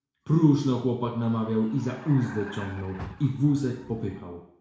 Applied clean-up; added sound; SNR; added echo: none; Vehicle; 18 dB; reverberation time 0.6 s.